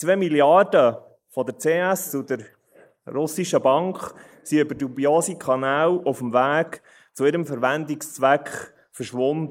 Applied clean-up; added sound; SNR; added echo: neural mask model Resemble Enhance denoiser.